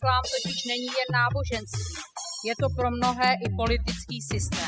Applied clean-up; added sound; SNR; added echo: classical method spectral subtraction.